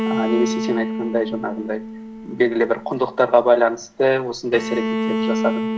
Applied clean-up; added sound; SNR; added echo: none; Bowed string instrument; 4 dB; none.